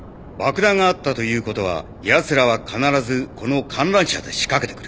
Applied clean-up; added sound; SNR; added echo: none; none; none; none.